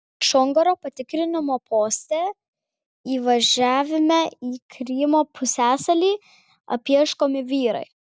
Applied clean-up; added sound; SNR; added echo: none; none; none; none.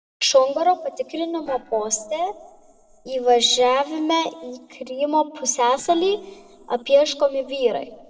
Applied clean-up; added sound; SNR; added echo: neural separator model SepFormer DNS4.